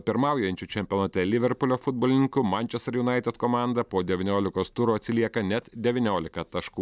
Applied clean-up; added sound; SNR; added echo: none; none; none; none.